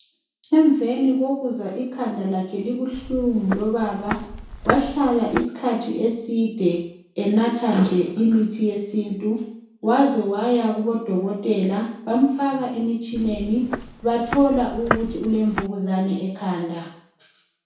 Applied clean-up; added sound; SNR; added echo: none; Walk, footsteps; 8 dB; reverberation time 0.5 s.